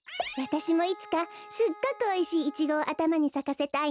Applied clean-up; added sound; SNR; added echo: none; Wind instrument, woodwind instrument; 19 dB; none.